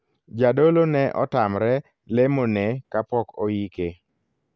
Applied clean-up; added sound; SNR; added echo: none; none; none; none.